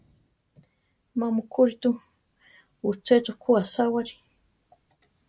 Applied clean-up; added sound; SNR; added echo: none; none; none; none.